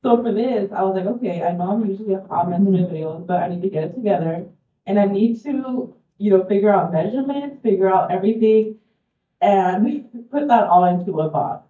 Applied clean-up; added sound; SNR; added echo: neural mask model DeepFilterNet 3.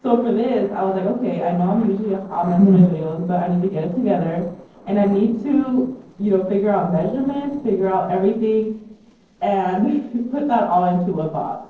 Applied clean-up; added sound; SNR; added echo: neural separator model SepFormer DNS4.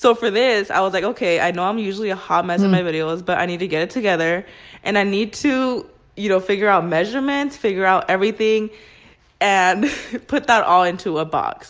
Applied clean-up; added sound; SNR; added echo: none; none; none; none.